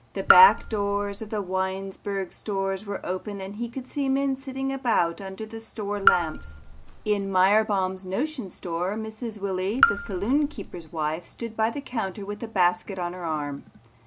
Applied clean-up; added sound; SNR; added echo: none; Raindrop / Drip; 2 dB; none.